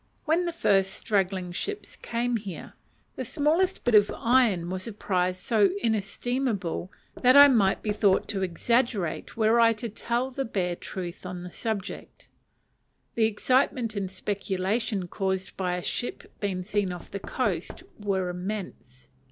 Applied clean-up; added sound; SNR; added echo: none; Knock / Wood; 17 dB; none.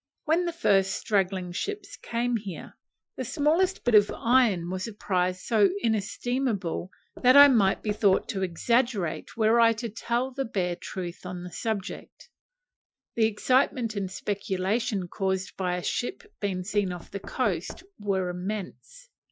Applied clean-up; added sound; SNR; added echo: classical method Wiener filter.